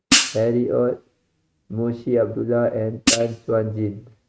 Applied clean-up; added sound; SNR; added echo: neural mask model RNNoise.